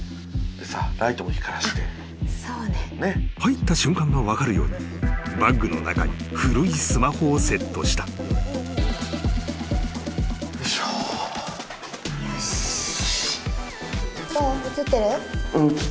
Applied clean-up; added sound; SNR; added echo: none; none; none; none.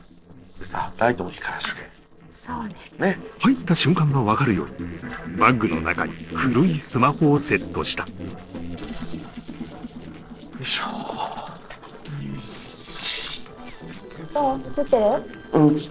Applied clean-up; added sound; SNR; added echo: neural separator model SepFormer DNS4.